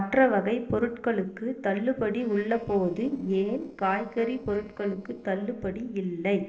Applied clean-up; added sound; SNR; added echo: neural separator model SepFormer DNS4.